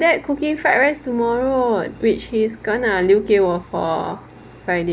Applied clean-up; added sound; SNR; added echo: none; none; none; none.